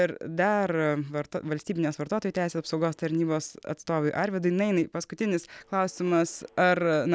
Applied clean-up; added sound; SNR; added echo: none; none; none; none.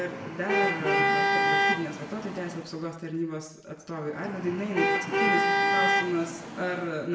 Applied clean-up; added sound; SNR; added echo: none; Traffic noise, roadway noise / Vehicle horn, car horn, honking; -5 dB; reverberation time 0.7 s.